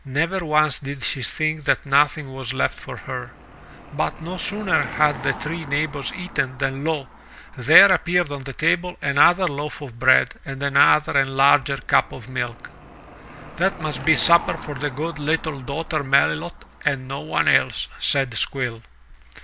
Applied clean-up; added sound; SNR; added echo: none; Car passing by / Engine; 19 dB; none.